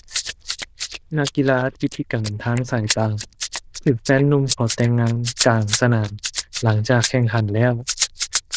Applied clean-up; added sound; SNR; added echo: neural diffusion model UNIVERSE++.